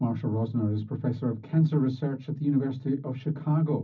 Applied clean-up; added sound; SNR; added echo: none; none; none; reverberation time 0.4 s.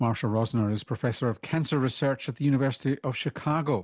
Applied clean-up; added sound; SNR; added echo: none; none; none; none.